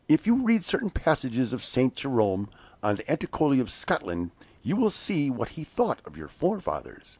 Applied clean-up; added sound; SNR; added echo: none; none; none; none.